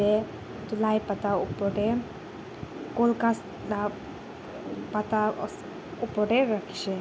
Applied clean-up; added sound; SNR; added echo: none; none; none; none.